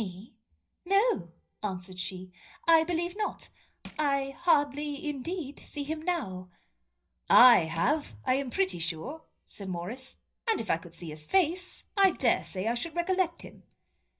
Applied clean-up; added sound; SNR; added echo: none; Crushing; 19 dB; reverberation time 0.4 s.